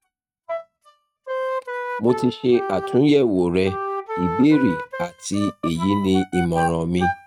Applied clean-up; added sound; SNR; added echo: neural mask model RNNoise.